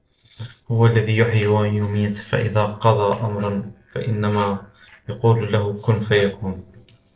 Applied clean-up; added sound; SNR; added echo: neural separator model SepFormer DNS4.